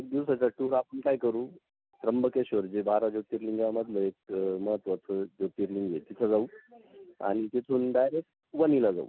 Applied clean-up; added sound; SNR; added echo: none; none; none; none.